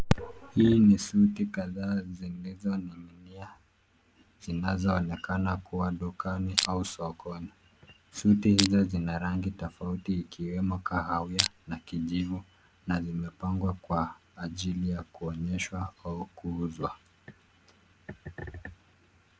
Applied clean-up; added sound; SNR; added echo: none; Crushing; 0 dB; none.